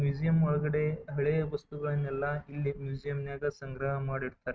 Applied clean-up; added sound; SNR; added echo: neural mask model RNNoise.